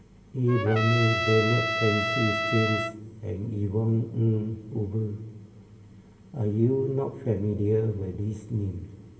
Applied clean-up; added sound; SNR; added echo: none; Trumpet; 2 dB; reverberation time 2.8 s.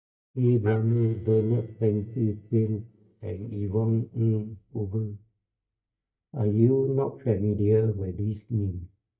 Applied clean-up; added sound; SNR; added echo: neural mask model DeepFilterNet 3.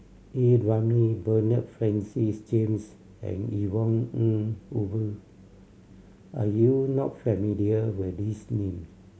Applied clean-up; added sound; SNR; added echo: none; none; none; none.